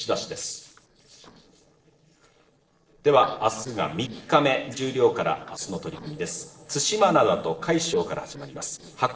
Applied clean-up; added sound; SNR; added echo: neural separator model SepFormer DNS4.